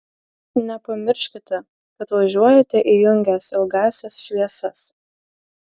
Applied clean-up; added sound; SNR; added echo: none; none; none; none.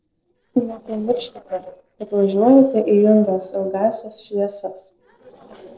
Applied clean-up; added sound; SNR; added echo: neural separator model SepFormer DNS4.